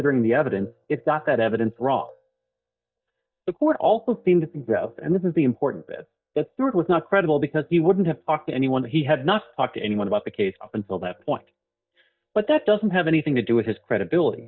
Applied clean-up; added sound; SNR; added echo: neural mask model DeepFilterNet 3.